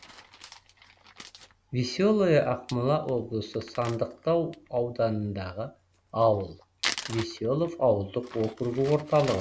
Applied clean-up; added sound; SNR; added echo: none; Crumpling, crinkling; 15 dB; none.